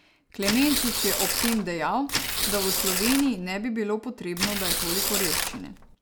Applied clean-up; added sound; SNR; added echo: none; Tearing; 0 dB; none.